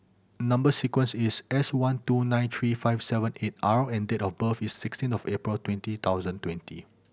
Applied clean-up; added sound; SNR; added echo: none; none; none; none.